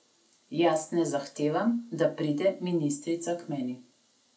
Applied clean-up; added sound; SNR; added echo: none; none; none; none.